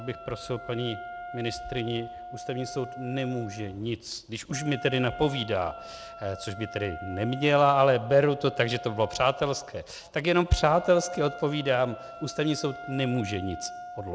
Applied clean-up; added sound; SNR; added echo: none; Wind instrument, woodwind instrument; 13 dB; none.